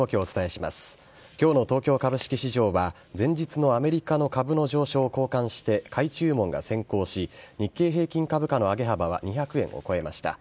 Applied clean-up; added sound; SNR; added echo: none; none; none; none.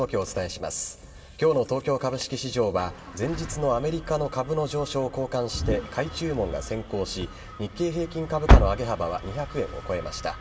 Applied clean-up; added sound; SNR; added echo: none; Engine starting; 1 dB; reverberation time 2.2 s.